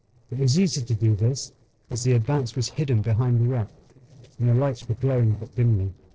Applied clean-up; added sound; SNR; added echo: neural separator model SepFormer DNS4.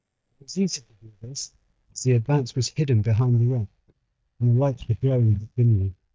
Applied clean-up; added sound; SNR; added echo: neural mask model DeepFilterNet 3.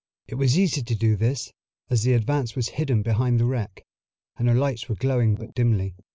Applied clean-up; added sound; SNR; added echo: none; none; none; none.